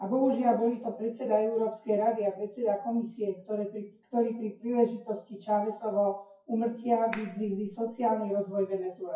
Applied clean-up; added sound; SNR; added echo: classical method WPE with log-MMSE.